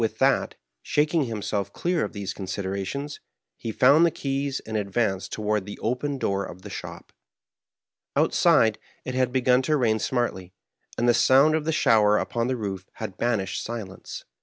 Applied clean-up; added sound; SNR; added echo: none; none; none; none.